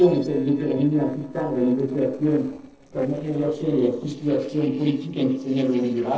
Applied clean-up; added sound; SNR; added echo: neural separator model SepFormer DNS4.